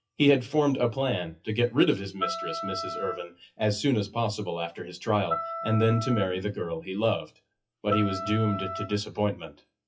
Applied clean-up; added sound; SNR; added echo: classical method WPE with log-MMSE.